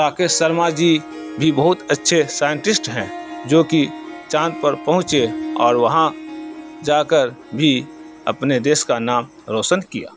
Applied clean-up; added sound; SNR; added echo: none; Harp; 14 dB; none.